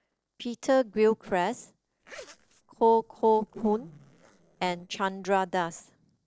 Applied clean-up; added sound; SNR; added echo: neural separator model SepFormer DNS4.